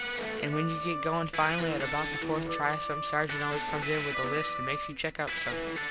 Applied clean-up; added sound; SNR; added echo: none; Electric guitar + Wind instrument, woodwind instrument; 1 dB; none.